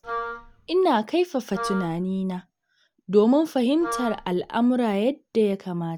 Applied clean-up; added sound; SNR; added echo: none; Wind instrument, woodwind instrument; 11 dB; none.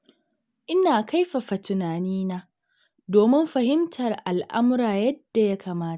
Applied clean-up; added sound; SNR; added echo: none; none; none; none.